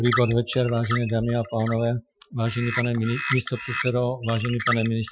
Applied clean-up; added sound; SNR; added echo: classical method Wiener filter.